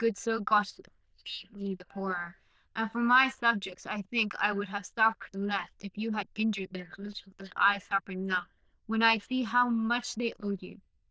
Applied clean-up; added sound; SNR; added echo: neural diffusion model UNIVERSE++.